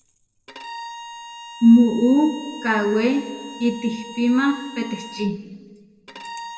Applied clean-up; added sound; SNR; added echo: none; Bowed string instrument; 17 dB; reverberation time 1.3 s.